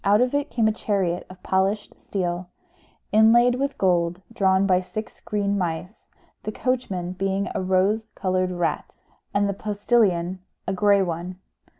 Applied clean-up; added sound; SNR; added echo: none; none; none; none.